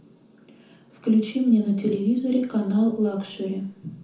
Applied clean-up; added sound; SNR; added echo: none; none; none; reverberation time 0.6 s.